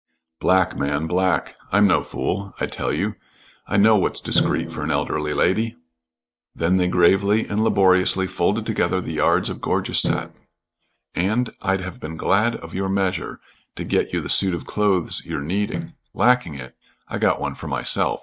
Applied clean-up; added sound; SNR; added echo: neural mask model DeepFilterNet 3.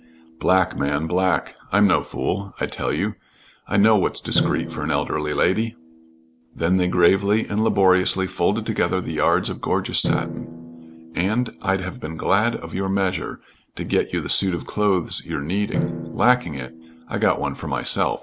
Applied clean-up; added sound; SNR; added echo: none; Drum; 13 dB; none.